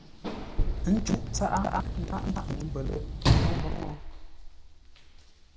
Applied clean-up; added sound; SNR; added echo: none; Sliding door / Slam; -3 dB; none.